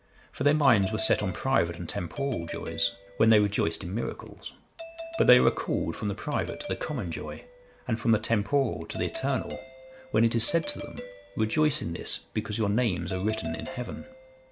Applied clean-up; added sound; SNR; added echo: none; Doorbell; 15 dB; none.